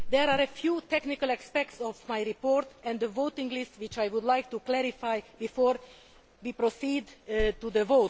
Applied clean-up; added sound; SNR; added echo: none; Cricket; 13 dB; none.